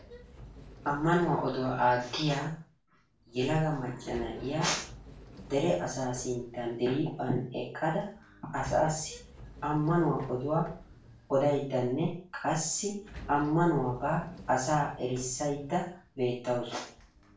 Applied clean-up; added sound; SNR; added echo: none; Sliding door; 19 dB; reverberation time 0.3 s.